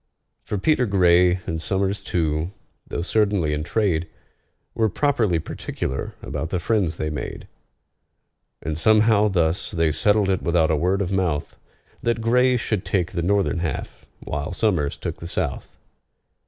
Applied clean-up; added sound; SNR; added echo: none; none; none; none.